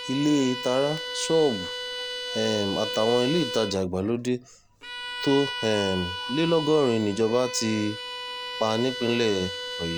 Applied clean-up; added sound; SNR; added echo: none; Bowed string instrument; 8 dB; none.